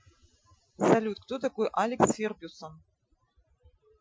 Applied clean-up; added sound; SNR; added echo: classical method Wiener filter.